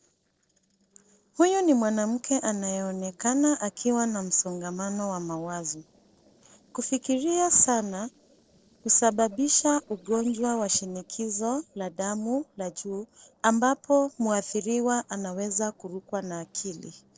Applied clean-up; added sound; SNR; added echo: neural separator model SepFormer DNS4.